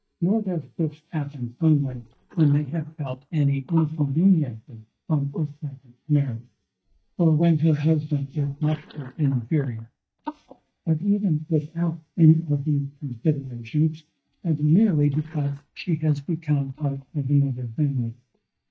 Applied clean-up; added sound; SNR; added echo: neural mask model DeepFilterNet 3.